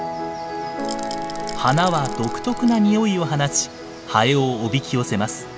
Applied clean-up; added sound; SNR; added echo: none; Rattle / Rattle (instrument); 13 dB; none.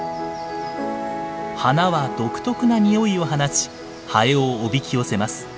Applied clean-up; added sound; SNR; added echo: none; none; none; none.